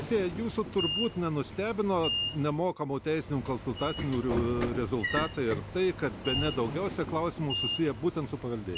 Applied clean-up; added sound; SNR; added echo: none; Sliding door / Train; 6 dB; none.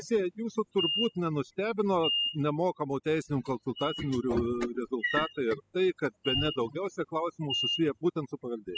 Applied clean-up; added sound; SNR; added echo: classical method spectral subtraction.